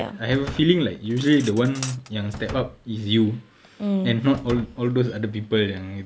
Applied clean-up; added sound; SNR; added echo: none; Slam + Cutlery, silverware; 17 dB; none.